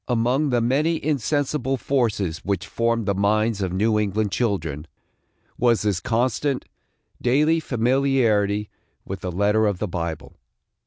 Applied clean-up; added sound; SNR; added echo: none; none; none; none.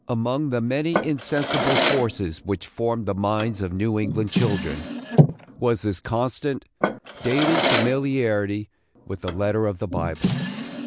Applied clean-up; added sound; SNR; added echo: none; Drawer open or close; 2 dB; none.